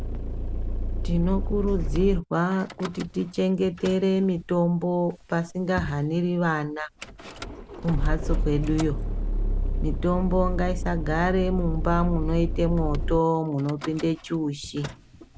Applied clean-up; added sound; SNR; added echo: none; Idling / Engine starting / Door / Car; 3 dB; none.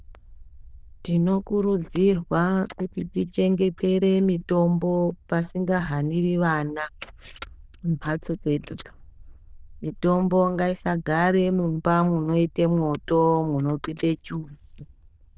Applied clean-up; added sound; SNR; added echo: neural diffusion model UNIVERSE++.